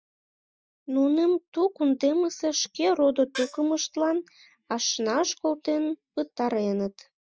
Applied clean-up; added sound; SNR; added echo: neural mask model DeepFilterNet 3.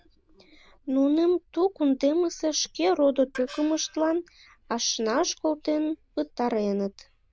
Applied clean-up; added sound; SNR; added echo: neural diffusion model UNIVERSE++.